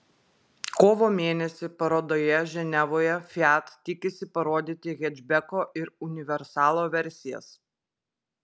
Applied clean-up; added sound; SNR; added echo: none; none; none; none.